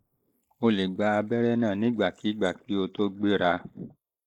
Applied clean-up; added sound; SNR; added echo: neural mask model Resemble Enhance denoiser.